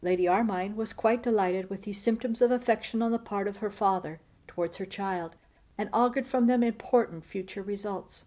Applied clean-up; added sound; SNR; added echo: none; none; none; none.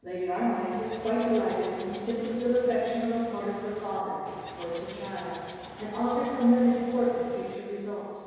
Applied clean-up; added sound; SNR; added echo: none; Water / Bird; 17 dB; reverberation time 1.9 s.